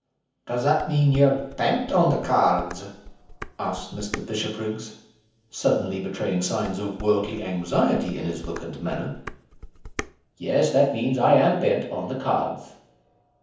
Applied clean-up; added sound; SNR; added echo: none; Dishes, pots, and pans; 15 dB; reverberation time 0.7 s.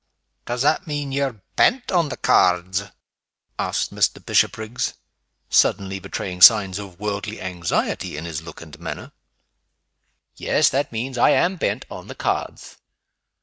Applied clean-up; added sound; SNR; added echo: none; none; none; none.